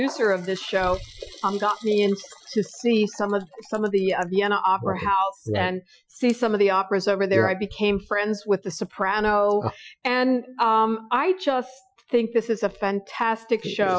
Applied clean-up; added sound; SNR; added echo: classical method Wiener filter.